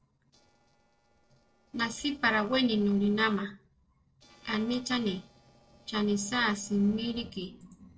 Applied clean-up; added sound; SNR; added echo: neural separator model SepFormer DNS4.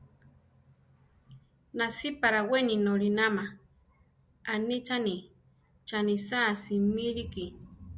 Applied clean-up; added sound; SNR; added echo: none; none; none; none.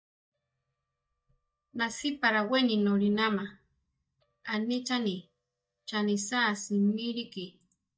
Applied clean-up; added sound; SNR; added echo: neural mask model DeepFilterNet 3.